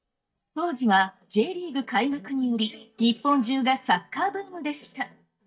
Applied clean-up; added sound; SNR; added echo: neural mask model DeepFilterNet 3.